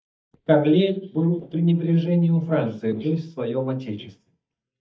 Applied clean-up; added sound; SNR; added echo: neural mask model DeepFilterNet 3.